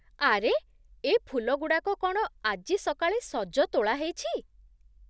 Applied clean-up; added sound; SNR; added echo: none; none; none; none.